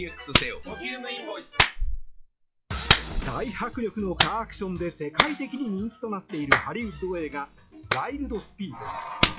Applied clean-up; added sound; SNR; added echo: classical method log-MMSE.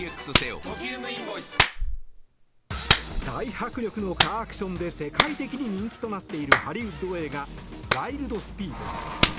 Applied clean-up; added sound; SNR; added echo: none; Clapping; -3 dB; none.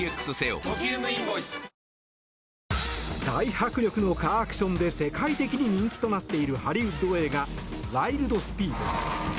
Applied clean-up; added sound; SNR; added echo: none; none; none; none.